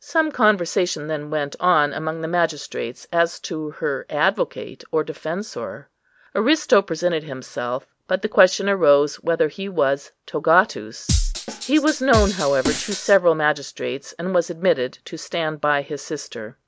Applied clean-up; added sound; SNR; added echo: none; Drum kit; 3 dB; none.